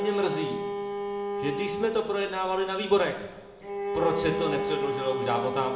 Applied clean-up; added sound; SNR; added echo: none; Bowed string instrument; 3 dB; reverberation time 0.8 s.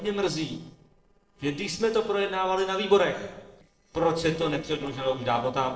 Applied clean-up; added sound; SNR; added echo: neural separator model SepFormer DNS4.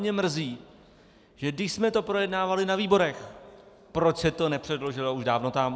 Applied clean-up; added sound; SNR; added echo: none; none; none; none.